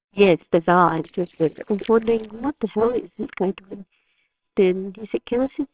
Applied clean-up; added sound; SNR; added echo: neural separator model SepFormer WHAMR!.